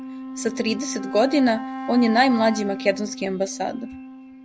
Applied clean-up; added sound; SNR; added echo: none; Wind instrument, woodwind instrument; 10 dB; none.